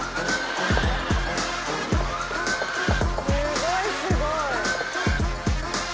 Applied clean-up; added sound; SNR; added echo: none; Hammer / Wood; 15 dB; none.